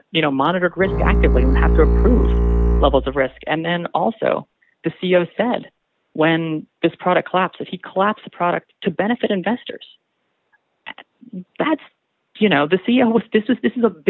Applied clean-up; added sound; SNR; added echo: none; Bowed string instrument; -4 dB; none.